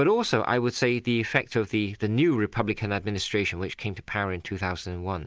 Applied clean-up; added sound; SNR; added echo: none; none; none; none.